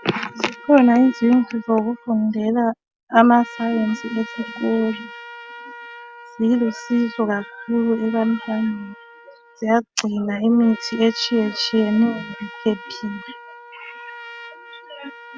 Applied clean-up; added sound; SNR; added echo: none; Trumpet; 18 dB; none.